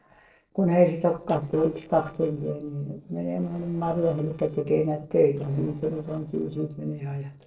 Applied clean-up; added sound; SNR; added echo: neural separator model SepFormer DNS4.